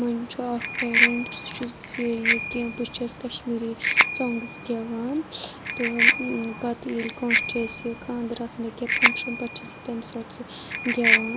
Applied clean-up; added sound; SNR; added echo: none; Bicycle bell; -3 dB; none.